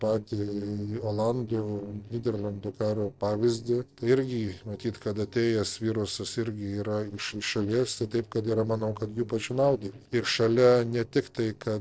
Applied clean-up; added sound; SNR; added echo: neural separator model SepFormer DNS4.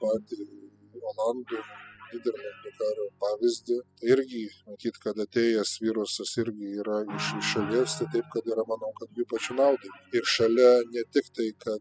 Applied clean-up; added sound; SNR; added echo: classical method spectral subtraction.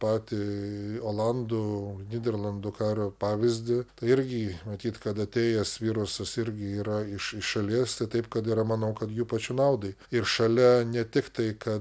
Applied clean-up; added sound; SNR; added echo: none; none; none; none.